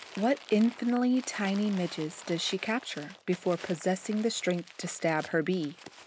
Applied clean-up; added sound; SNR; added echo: none; Crumpling, crinkling; 18 dB; none.